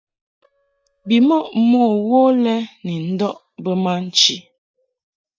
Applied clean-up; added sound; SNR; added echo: neural mask model DeepFilterNet 3.